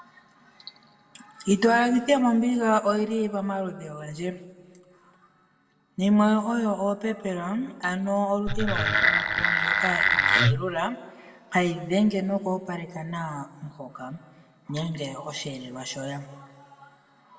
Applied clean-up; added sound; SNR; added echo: none; Wood; -4 dB; reverberation time 1.2 s.